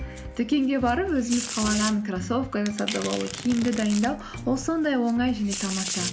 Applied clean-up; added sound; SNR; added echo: none; Domestic sounds, home sounds; 10 dB; none.